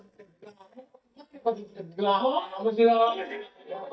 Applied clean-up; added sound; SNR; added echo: neural mask model DeepFilterNet 3.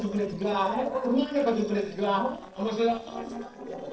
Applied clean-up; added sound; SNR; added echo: neural separator model SepFormer DNS4.